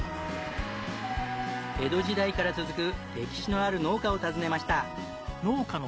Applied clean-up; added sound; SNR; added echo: none; Gong; 15 dB; none.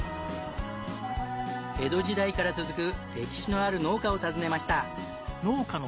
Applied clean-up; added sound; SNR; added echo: none; none; none; none.